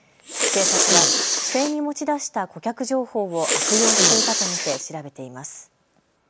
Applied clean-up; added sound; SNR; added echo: none; Respiratory sounds; -4 dB; none.